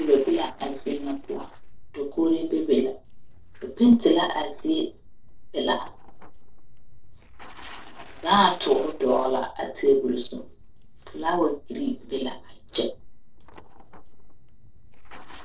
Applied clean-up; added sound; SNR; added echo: neural separator model SepFormer DNS4.